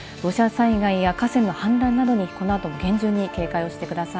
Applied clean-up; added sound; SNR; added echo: none; Trumpet; 20 dB; none.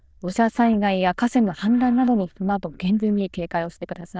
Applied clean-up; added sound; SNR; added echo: neural diffusion model UNIVERSE++.